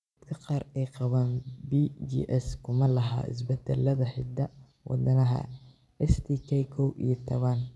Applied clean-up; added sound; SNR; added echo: none; none; none; none.